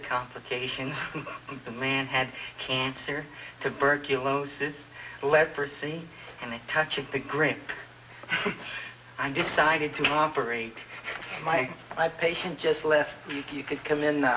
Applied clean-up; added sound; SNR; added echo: none; none; none; none.